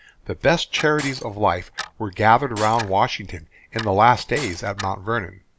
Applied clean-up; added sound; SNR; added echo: none; Clock + Shatter; 16 dB; none.